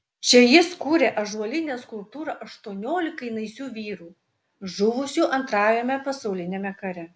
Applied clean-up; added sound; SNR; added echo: none; none; none; none.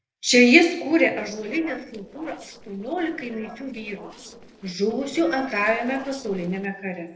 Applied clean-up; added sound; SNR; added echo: neural separator model SepFormer DNS4.